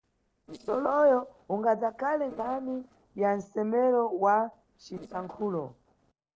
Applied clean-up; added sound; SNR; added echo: neural separator model SepFormer DNS4.